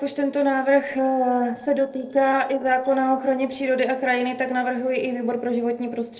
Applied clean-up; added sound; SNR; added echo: neural separator model SepFormer DNS4.